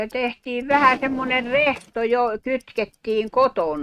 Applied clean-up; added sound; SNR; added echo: neural mask model RNNoise.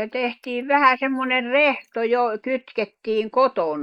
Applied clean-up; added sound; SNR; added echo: neural mask model Resemble Enhance denoiser.